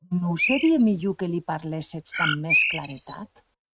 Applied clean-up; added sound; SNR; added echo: neural mask model RNNoise.